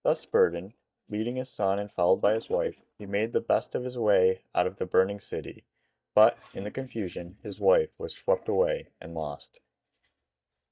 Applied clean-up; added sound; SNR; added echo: neural mask model DeepFilterNet 3.